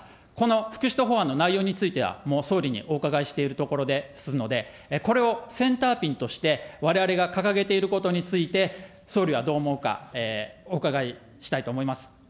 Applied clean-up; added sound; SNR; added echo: none; none; none; none.